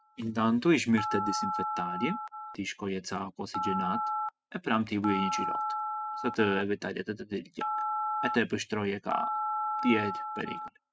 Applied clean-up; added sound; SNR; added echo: classical method spectral subtraction.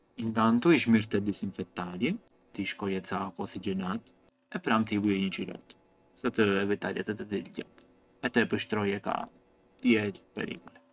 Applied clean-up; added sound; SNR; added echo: neural separator model SepFormer DNS4.